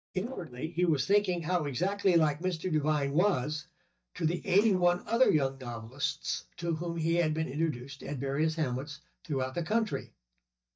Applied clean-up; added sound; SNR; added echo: neural mask model DeepFilterNet 3.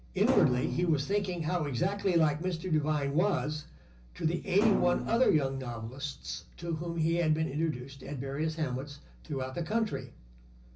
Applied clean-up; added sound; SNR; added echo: none; Thump, thud; 5 dB; reverberation time 0.4 s.